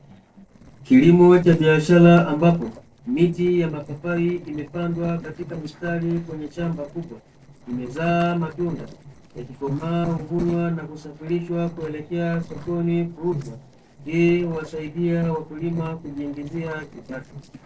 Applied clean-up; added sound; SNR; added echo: neural separator model SepFormer DNS4.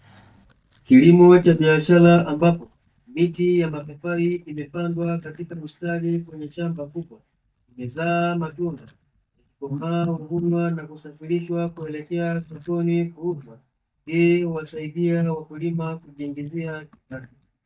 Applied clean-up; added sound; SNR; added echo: neural mask model DeepFilterNet 3.